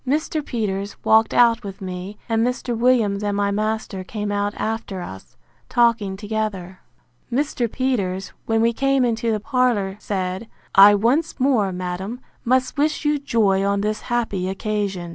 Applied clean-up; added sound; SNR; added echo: none; none; none; none.